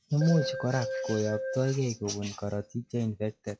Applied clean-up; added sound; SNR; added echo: classical method log-MMSE.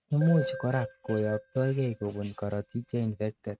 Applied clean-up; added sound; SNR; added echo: neural mask model RNNoise.